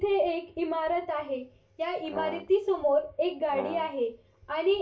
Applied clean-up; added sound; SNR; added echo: none; Brass instrument; 11 dB; reverberation time 0.3 s.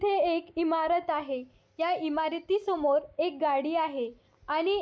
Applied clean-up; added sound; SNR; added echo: none; none; none; none.